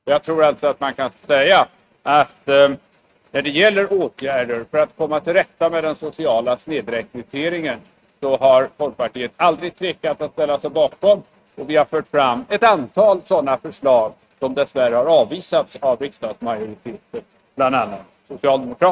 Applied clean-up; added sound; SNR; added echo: neural mask model RNNoise.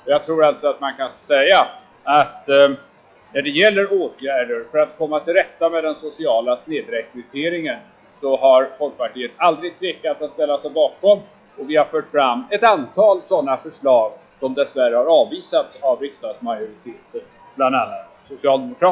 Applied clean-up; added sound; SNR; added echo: classical method log-MMSE.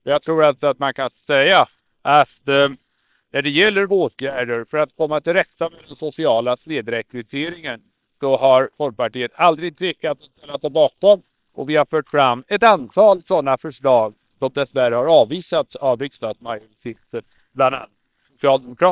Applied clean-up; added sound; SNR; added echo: neural separator model SepFormer WHAM!.